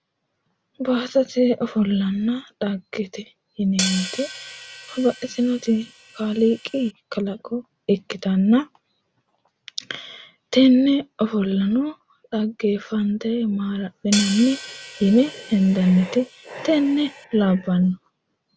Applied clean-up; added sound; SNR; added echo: none; Hi-hat; 11 dB; none.